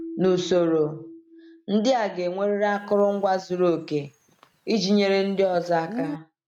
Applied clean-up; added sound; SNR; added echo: neural mask model RNNoise.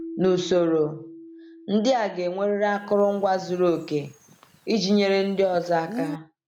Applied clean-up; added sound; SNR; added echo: none; Keyboard (musical) + Bird; 16 dB; none.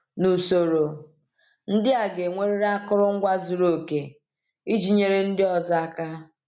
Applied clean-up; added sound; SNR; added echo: none; none; none; none.